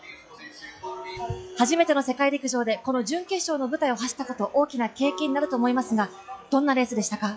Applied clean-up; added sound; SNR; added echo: classical method log-MMSE.